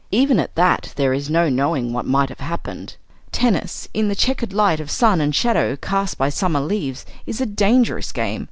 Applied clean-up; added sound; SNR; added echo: none; none; none; none.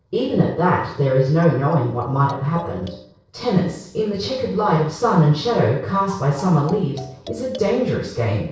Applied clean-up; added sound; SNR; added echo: neural separator model SepFormer DNS4.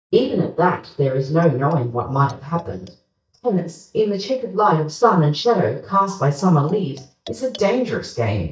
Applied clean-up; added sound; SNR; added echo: neural mask model DeepFilterNet 3.